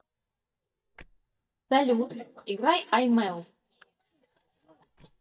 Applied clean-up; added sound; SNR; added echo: neural mask model DeepFilterNet 3.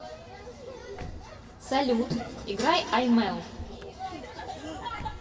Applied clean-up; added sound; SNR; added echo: none; Slam / Car; 18 dB; reverberation time 1.3 s.